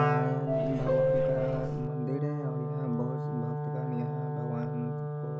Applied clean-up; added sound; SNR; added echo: none; Subway, metro, underground / Doorbell + Wind instrument, woodwind instrument; -5 dB; none.